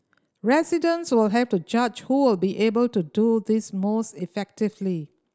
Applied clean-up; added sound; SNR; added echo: none; none; none; none.